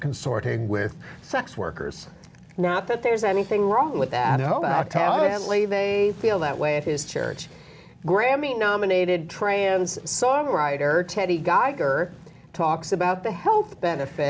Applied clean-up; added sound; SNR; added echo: none; none; none; none.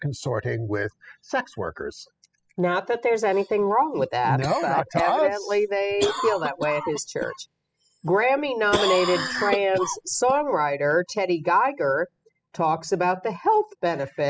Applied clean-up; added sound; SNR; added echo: classical method spectral subtraction.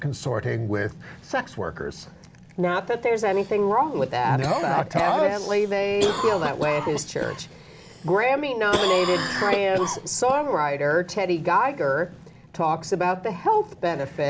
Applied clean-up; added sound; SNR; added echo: none; Cough; 11 dB; none.